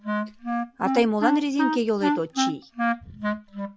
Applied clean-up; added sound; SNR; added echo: none; Wind instrument, woodwind instrument; 0 dB; none.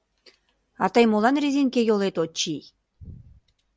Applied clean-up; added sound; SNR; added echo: none; none; none; none.